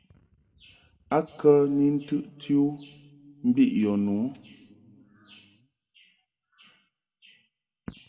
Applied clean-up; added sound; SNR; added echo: none; none; none; reverberation time 1.4 s.